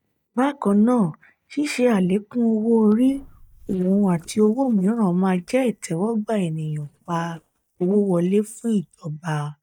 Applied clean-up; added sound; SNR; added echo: neural mask model DeepFilterNet 3.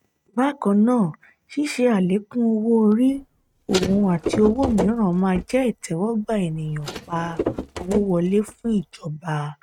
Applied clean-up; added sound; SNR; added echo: neural mask model RNNoise.